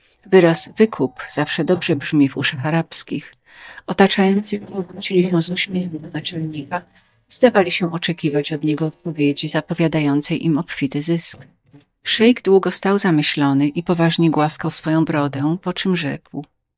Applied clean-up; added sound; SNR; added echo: neural mask model DeepFilterNet 3.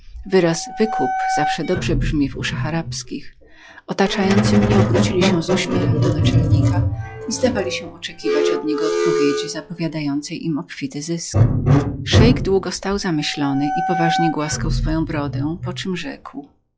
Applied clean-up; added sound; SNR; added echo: classical method log-MMSE.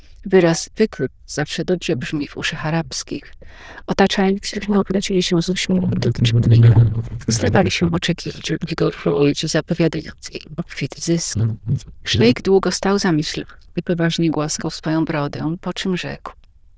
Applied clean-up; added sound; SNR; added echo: neural diffusion model UNIVERSE++.